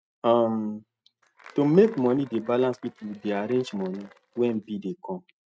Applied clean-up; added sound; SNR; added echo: neural mask model RNNoise.